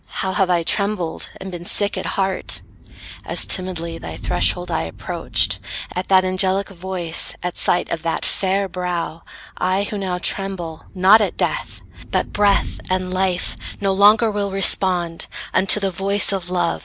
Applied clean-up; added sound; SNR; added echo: none; Thunder / Rain; 14 dB; none.